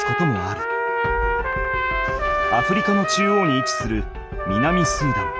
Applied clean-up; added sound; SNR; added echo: none; Trumpet; 0 dB; none.